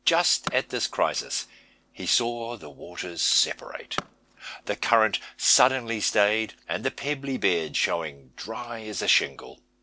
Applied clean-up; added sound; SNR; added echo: neural separator model SepFormer DNS4.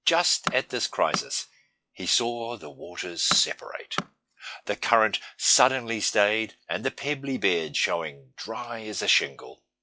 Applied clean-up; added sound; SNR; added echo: classical method log-MMSE.